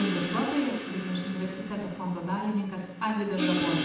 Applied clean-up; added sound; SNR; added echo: none; Crash cymbal; 3 dB; reverberation time 0.7 s.